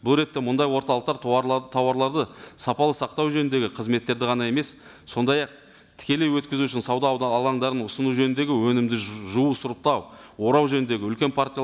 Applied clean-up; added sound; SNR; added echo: none; none; none; none.